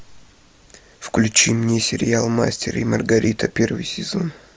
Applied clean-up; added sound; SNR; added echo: none; none; none; none.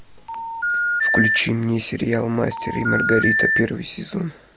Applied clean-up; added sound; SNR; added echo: none; Telephone; 0 dB; none.